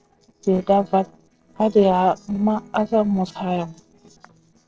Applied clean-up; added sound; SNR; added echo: neural separator model SepFormer DNS4.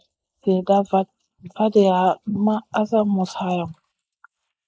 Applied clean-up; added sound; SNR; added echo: neural mask model Resemble Enhance denoiser.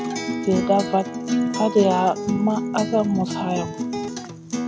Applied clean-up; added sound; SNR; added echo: none; Acoustic guitar; 4 dB; none.